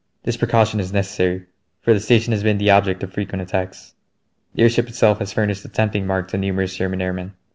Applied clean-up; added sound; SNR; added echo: none; none; none; none.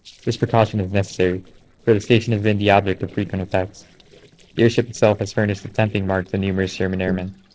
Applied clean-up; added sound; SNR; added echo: neural separator model SepFormer DNS4.